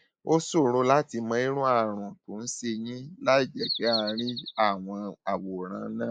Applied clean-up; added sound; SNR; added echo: neural mask model Resemble Enhance denoiser.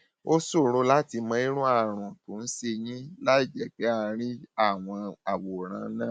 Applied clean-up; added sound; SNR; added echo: none; none; none; none.